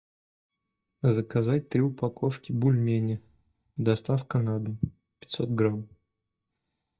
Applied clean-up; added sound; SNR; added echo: neural mask model DeepFilterNet 3.